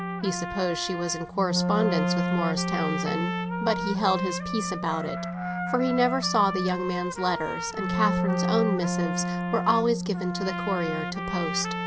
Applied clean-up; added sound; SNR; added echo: none; Wind instrument, woodwind instrument + Trumpet; 1 dB; none.